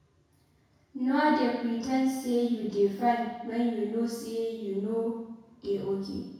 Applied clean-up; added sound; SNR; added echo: none; none; none; reverberation time 1.0 s.